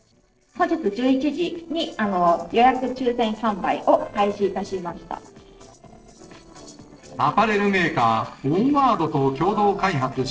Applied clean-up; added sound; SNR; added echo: neural separator model SepFormer DNS4.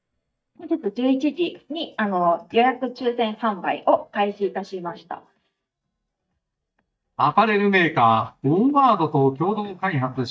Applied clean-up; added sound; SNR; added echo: neural mask model DeepFilterNet 3.